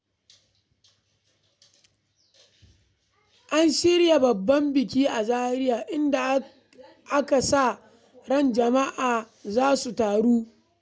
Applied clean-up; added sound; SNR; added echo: none; none; none; none.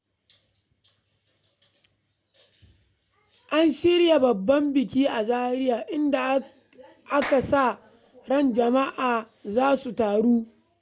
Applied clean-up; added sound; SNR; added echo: none; Clapping; 15 dB; none.